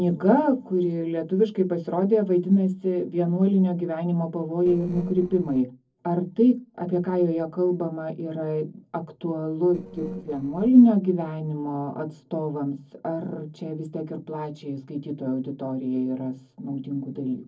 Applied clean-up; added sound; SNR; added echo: neural separator model SepFormer DNS4.